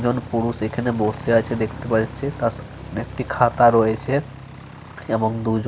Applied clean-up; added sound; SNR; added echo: none; Aircraft; 13 dB; none.